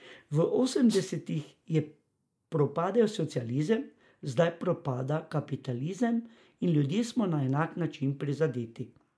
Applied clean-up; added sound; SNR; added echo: neural mask model Resemble Enhance denoiser.